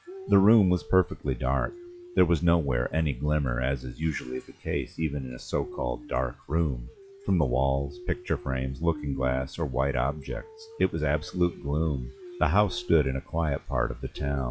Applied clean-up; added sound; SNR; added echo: classical method log-MMSE.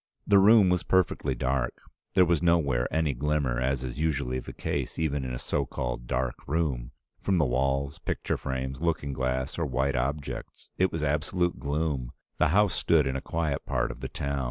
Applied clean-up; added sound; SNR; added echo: none; none; none; none.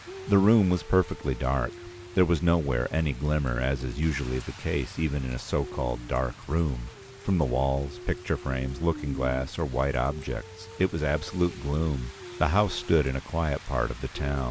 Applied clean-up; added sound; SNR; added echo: none; Rain; 16 dB; none.